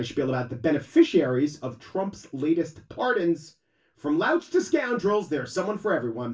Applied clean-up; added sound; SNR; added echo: none; none; none; reverberation time 0.2 s.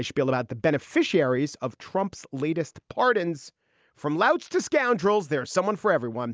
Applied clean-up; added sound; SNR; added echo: none; none; none; none.